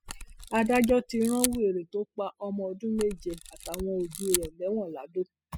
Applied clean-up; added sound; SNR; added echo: classical method spectral subtraction.